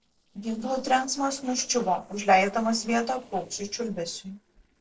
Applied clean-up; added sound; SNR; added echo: neural separator model SepFormer DNS4.